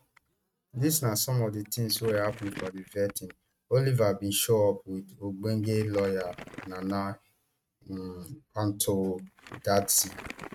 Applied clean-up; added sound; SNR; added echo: neural mask model RNNoise.